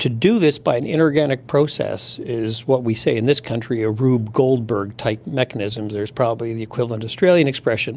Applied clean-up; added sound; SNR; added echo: none; none; none; none.